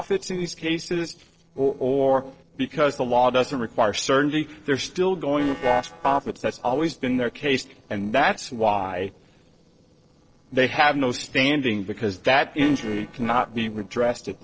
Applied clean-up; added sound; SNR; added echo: neural separator model SepFormer DNS4.